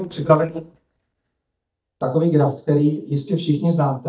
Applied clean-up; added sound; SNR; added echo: neural mask model DeepFilterNet 3.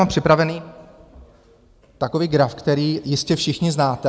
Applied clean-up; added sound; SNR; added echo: none; none; none; none.